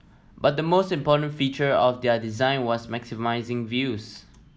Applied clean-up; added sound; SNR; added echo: none; none; none; none.